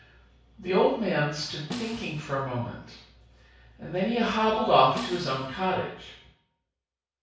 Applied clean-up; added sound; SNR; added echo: none; Snare drum; 12 dB; reverberation time 0.6 s.